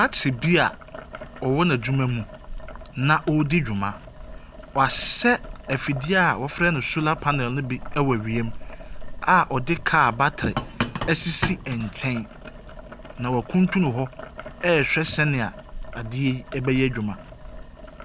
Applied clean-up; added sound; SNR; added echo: none; Boiling; 12 dB; none.